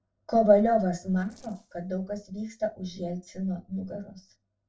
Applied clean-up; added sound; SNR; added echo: neural separator model SepFormer DNS4.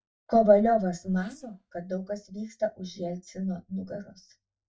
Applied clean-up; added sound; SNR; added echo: neural mask model DeepFilterNet 3.